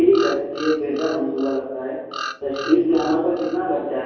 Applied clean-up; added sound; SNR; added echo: none; Bird vocalization, bird call, bird song; 13 dB; reverberation time 1.3 s.